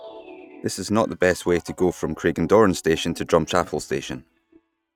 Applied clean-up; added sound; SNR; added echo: neural mask model RNNoise.